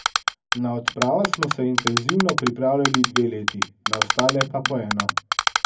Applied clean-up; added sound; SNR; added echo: none; Typing; 0 dB; reverberation time 0.3 s.